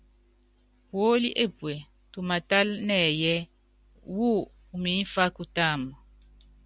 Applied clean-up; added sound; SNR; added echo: none; none; none; none.